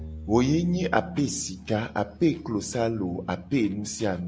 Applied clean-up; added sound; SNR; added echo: none; Bowed string instrument; 18 dB; none.